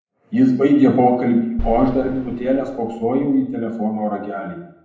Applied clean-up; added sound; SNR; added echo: none; Boom; 11 dB; reverberation time 0.7 s.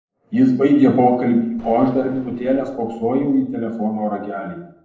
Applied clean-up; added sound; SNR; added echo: neural separator model SepFormer DNS4.